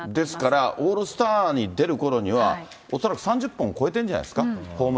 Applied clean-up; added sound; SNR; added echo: none; none; none; none.